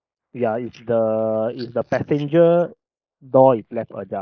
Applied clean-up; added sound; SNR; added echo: neural mask model Resemble Enhance denoiser.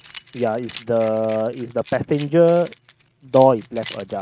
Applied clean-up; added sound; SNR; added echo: neural mask model RNNoise.